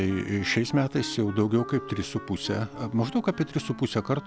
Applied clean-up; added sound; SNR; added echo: none; Alarm / Ocean / Boat, Water vehicle + Wind instrument, woodwind instrument; 15 dB; none.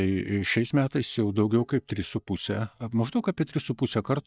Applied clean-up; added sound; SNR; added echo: neural mask model DeepFilterNet 3.